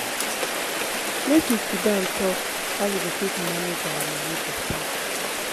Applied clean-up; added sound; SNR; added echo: none; Rain; -1 dB; none.